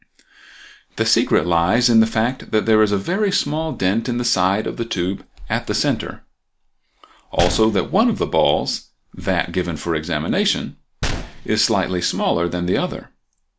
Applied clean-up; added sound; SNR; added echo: none; Gunshot, gunfire; 10 dB; none.